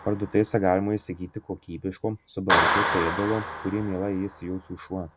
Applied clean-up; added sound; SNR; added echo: none; Clapping; 2 dB; none.